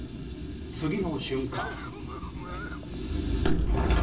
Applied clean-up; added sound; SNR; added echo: none; Cough; 13 dB; reverberation time 1.0 s.